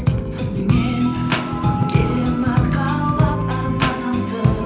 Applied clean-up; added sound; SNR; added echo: none; Sliding door / Doorbell; 15 dB; reverberation time 0.9 s.